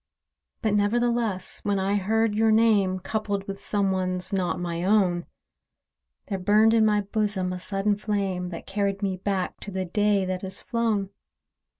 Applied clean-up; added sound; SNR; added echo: none; none; none; none.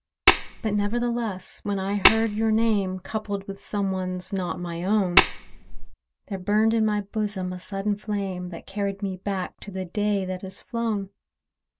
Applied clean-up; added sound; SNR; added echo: none; Tap; -3 dB; none.